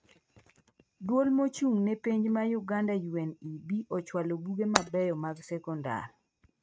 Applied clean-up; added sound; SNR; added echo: neural mask model RNNoise.